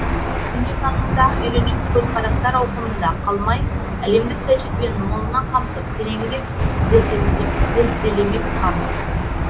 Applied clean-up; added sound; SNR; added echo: none; Engine / Aircraft; -2 dB; reverberation time 0.2 s.